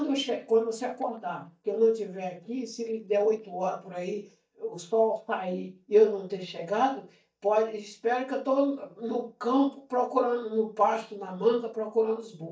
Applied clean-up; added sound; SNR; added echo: neural mask model DeepFilterNet 3.